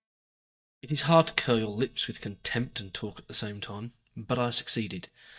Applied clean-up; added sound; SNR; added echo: neural mask model DeepFilterNet 3.